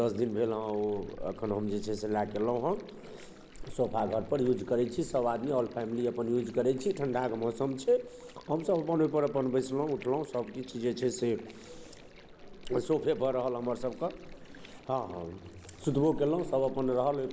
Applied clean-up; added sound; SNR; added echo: none; Stream; 16 dB; none.